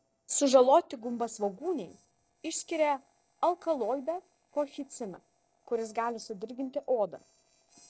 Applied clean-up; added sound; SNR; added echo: neural separator model SepFormer DNS4.